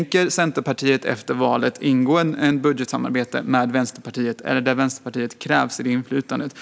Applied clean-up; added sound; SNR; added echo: none; none; none; none.